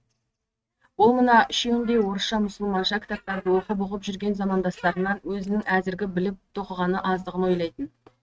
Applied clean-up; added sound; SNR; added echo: neural mask model RNNoise.